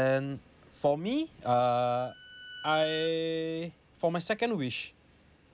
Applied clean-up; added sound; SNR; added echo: none; Bowed string instrument; 17 dB; none.